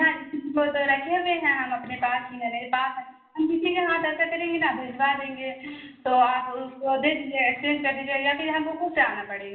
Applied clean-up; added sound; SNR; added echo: none; none; none; reverberation time 0.7 s.